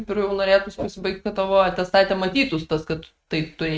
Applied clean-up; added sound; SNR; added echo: neural mask model RNNoise.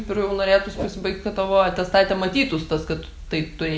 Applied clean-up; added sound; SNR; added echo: none; Whoosh, swoosh, swish; 11 dB; none.